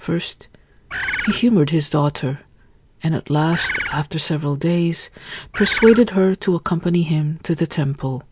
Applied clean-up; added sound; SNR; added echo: none; Bird; 5 dB; none.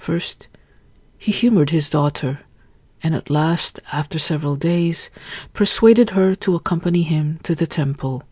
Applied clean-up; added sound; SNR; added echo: none; none; none; none.